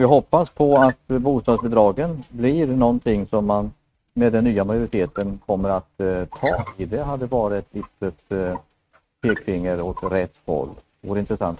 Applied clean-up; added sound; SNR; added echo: neural mask model RNNoise.